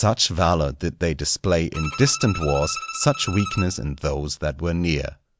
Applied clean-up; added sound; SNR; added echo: none; Bowed string instrument; 11 dB; none.